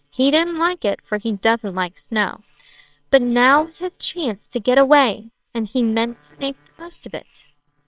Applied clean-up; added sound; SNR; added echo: neural separator model SepFormer WHAMR!.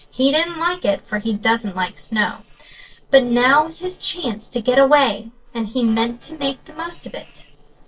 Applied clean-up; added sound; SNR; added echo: neural separator model SepFormer DNS4.